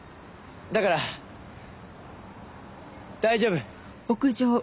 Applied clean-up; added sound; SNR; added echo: none; none; none; none.